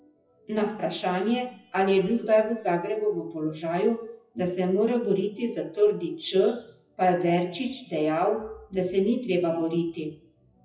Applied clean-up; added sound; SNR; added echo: classical method WPE with log-MMSE.